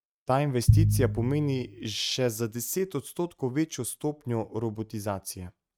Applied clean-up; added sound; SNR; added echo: neural mask model RNNoise.